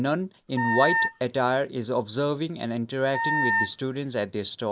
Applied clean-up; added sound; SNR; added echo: none; Wind instrument, woodwind instrument; 0 dB; none.